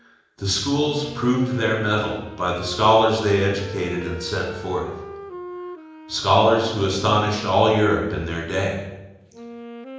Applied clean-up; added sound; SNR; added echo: none; Wind instrument, woodwind instrument; 15 dB; reverberation time 1.0 s.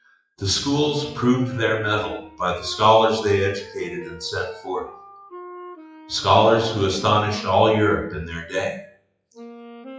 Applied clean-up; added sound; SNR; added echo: classical method WPE with log-MMSE.